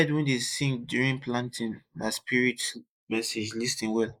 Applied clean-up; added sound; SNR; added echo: neural mask model Resemble Enhance denoiser.